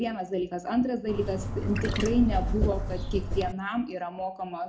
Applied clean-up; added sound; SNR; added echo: none; Trickle, dribble / Chirp, tweet; 0 dB; reverberation time 0.4 s.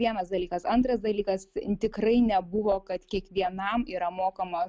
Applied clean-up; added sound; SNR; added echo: none; none; none; none.